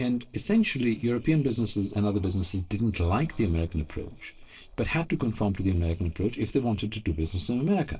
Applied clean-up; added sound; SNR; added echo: neural separator model SepFormer DNS4.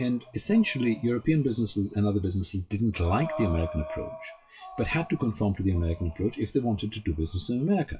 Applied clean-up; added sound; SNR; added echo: classical method WPE with log-MMSE.